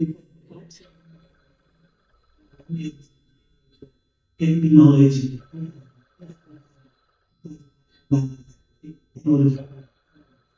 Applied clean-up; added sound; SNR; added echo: neural mask model DeepFilterNet 3.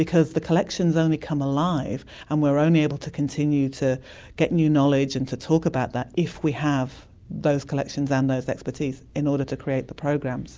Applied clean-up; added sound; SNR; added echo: none; none; none; none.